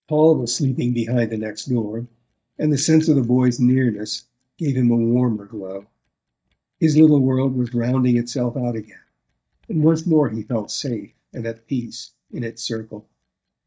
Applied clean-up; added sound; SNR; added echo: neural mask model DeepFilterNet 3.